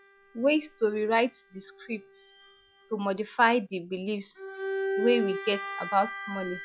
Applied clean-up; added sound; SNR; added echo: classical method log-MMSE.